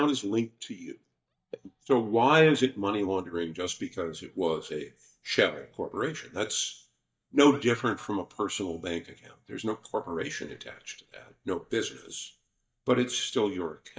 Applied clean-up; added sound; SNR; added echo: neural mask model DeepFilterNet 3.